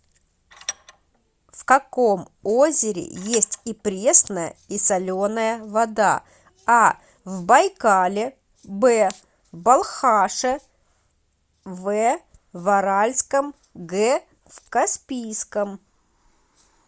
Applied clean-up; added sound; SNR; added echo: none; Tools; 15 dB; none.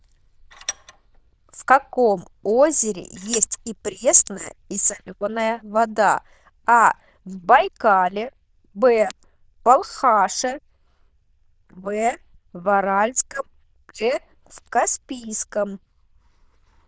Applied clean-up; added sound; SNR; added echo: neural diffusion model UNIVERSE++.